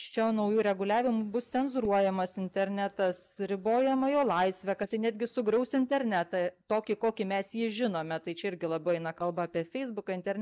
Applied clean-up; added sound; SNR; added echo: neural mask model DeepFilterNet 3.